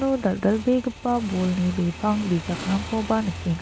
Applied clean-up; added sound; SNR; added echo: none; Motorcycle / Engine; 12 dB; none.